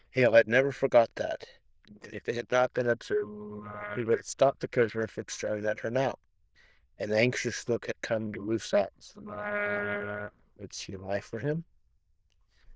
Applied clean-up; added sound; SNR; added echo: neural diffusion model UNIVERSE++.